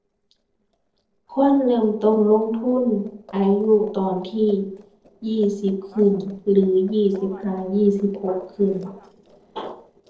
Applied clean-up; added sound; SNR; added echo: neural separator model SepFormer DNS4.